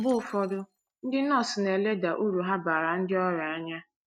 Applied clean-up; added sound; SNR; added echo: neural mask model RNNoise.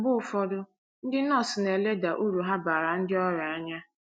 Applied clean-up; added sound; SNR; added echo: none; none; none; none.